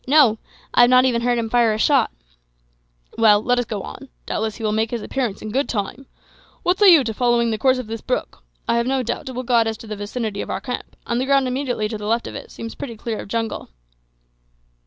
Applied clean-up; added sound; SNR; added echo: none; none; none; none.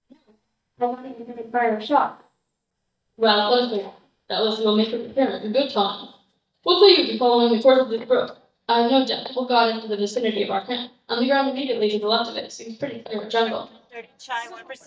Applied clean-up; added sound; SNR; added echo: neural mask model DeepFilterNet 3.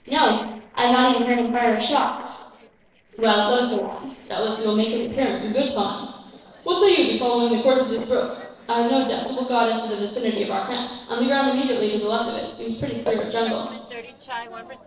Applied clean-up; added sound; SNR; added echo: neural separator model SepFormer DNS4.